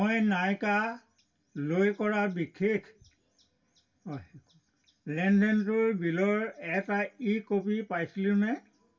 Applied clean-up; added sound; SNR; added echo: none; none; none; reverberation time 0.2 s.